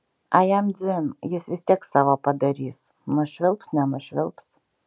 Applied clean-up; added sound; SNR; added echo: none; none; none; none.